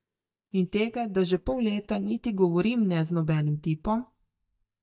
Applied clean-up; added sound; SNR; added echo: neural mask model DeepFilterNet 3.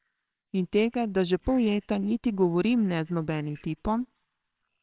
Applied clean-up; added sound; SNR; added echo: neural separator model SepFormer WHAMR!.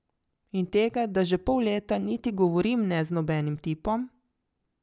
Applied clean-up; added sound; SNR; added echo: none; none; none; none.